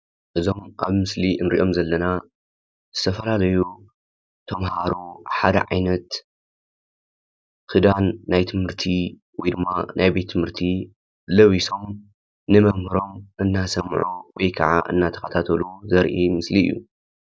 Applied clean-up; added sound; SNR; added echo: none; none; none; none.